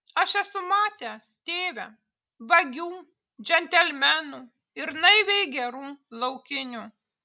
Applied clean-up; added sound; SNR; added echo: none; none; none; none.